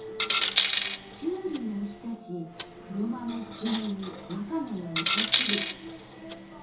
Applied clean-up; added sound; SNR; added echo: none; Coin (dropping); -2 dB; reverberation time 0.6 s.